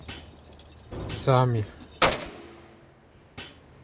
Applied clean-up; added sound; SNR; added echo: none; Keys jangling + Hi-hat; 2 dB; none.